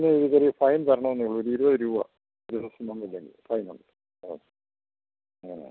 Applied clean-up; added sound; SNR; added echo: none; none; none; none.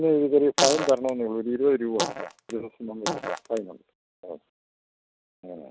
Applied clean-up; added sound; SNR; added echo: neural mask model RNNoise.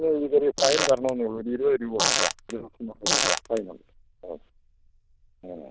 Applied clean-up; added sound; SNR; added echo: neural diffusion model UNIVERSE++.